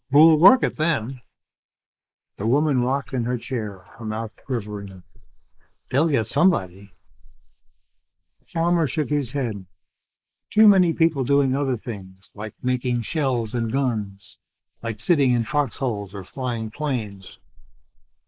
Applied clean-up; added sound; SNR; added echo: neural mask model Resemble Enhance denoiser.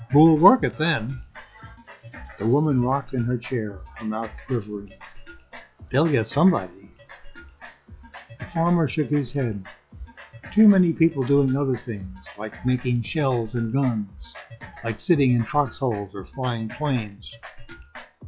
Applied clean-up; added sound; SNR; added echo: classical method log-MMSE.